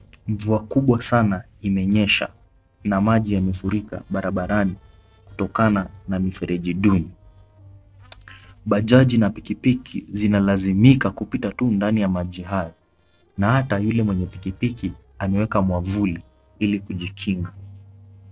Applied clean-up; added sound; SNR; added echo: neural separator model SepFormer DNS4.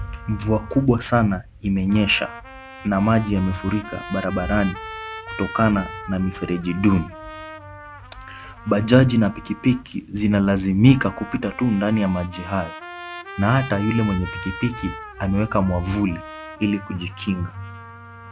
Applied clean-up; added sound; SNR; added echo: none; Trumpet; 16 dB; none.